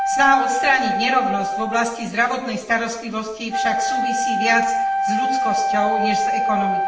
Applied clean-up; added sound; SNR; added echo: none; Wind instrument, woodwind instrument; -1 dB; reverberation time 0.9 s.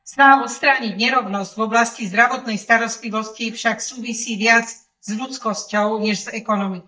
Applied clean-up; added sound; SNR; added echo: neural mask model DeepFilterNet 3.